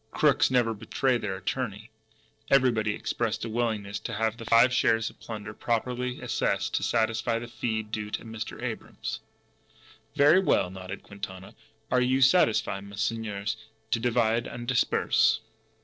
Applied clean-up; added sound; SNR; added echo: neural separator model SepFormer DNS4.